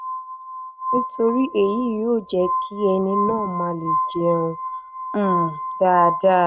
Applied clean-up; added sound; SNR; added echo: neural mask model RNNoise.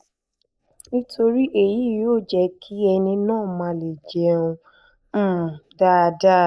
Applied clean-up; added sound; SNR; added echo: neural mask model Resemble Enhance denoiser.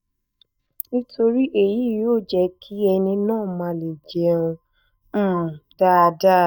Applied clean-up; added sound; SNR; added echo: neural mask model DeepFilterNet 3.